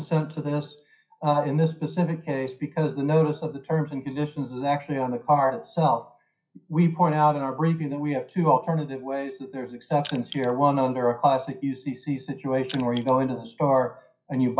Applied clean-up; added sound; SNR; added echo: classical method WPE with log-MMSE.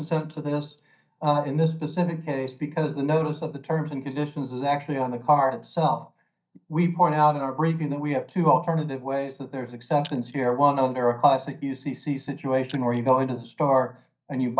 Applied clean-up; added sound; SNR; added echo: neural mask model DeepFilterNet 3.